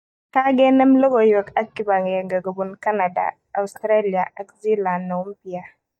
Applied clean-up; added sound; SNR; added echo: neural mask model DeepFilterNet 3.